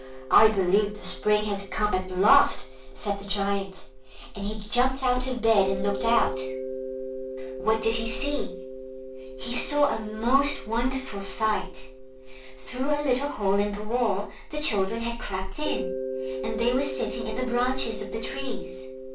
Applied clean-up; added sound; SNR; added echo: none; Mallet percussion; 11 dB; reverberation time 0.3 s.